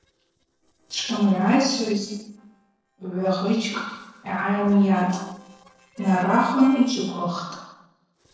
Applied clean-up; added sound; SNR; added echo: neural separator model SepFormer DNS4.